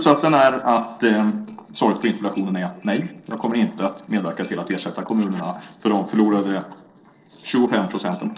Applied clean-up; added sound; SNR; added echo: neural separator model SepFormer DNS4.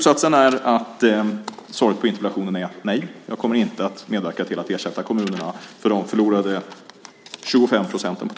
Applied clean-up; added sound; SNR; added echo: none; none; none; none.